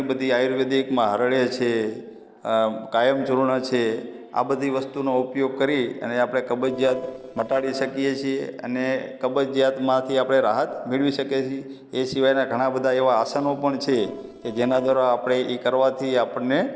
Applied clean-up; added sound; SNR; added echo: neural separator model SepFormer DNS4.